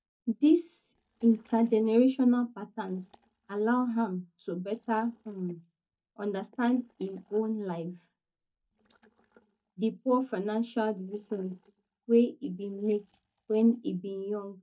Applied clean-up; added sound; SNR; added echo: neural mask model DeepFilterNet 3.